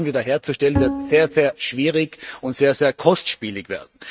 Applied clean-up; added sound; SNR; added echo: neural mask model RNNoise.